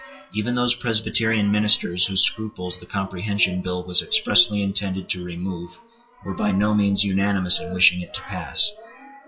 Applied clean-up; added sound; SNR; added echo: classical method WPE with log-MMSE.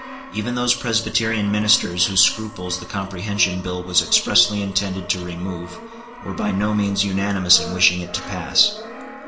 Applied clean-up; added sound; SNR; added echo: none; Brass instrument; 14 dB; reverberation time 0.4 s.